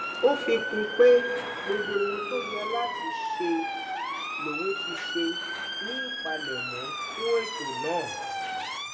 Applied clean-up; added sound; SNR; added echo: none; Motor vehicle (road) / Siren; 4 dB; reverberation time 1.8 s.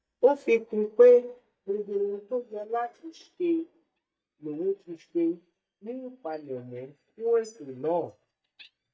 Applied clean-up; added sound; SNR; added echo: neural mask model DeepFilterNet 3.